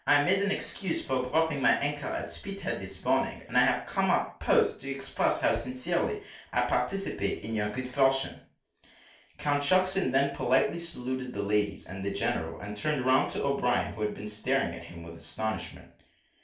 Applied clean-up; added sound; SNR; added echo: none; Bass drum; 20 dB; reverberation time 0.3 s.